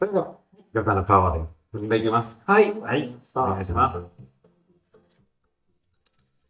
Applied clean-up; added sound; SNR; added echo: neural mask model DeepFilterNet 3.